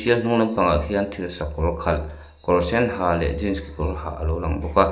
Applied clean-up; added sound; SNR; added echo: none; none; none; none.